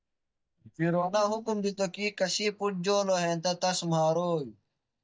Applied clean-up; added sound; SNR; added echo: neural mask model DeepFilterNet 3.